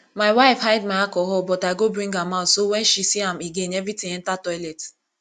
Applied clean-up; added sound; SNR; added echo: none; none; none; none.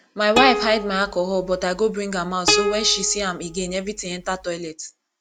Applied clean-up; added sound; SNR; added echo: none; Plucked string instrument; 6 dB; none.